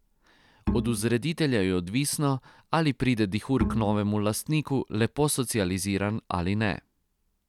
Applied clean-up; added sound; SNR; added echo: none; Bowed string instrument; 7 dB; none.